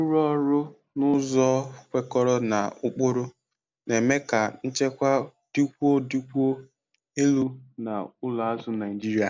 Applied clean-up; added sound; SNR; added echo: none; none; none; none.